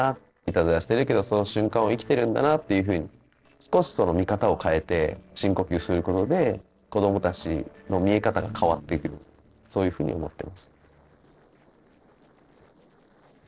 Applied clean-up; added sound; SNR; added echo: neural separator model SepFormer DNS4.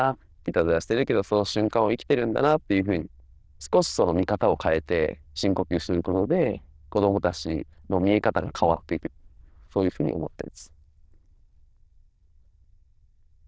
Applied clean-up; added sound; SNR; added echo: neural diffusion model UNIVERSE++.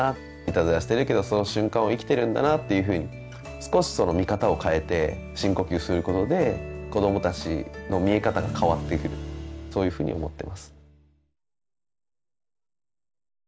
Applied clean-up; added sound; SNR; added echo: none; none; none; none.